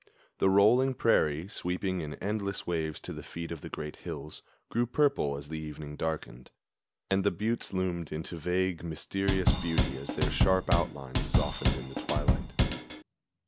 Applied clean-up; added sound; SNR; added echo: none; Drum / Drum kit; -3 dB; none.